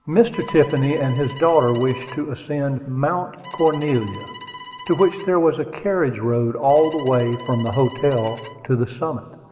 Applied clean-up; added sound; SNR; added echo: none; Bowed string instrument; 18 dB; reverberation time 2.1 s.